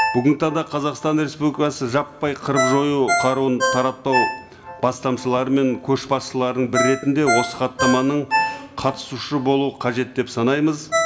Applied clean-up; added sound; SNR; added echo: none; Ringtone; 5 dB; reverberation time 1.1 s.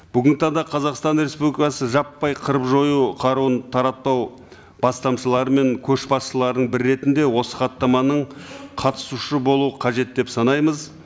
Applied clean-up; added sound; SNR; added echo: none; none; none; none.